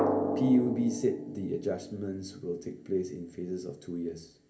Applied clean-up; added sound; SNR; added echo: none; Drum; 4 dB; reverberation time 0.3 s.